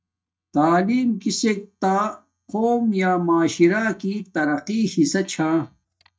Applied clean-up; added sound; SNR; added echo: neural mask model DeepFilterNet 3.